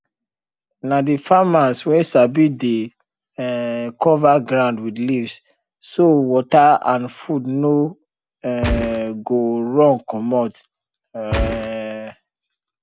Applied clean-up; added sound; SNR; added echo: none; Gunshot, gunfire; 4 dB; none.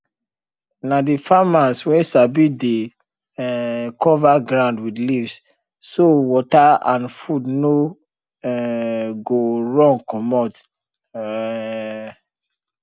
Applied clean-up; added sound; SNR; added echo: none; none; none; none.